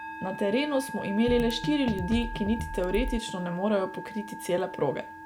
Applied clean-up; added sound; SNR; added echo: none; Musical instrument + Drum kit; 8 dB; none.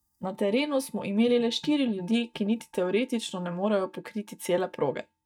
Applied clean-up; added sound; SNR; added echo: neural mask model DeepFilterNet 3.